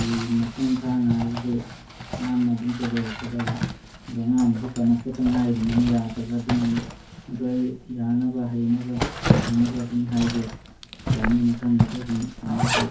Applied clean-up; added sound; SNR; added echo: none; Zipper (clothing); 5 dB; reverberation time 0.2 s.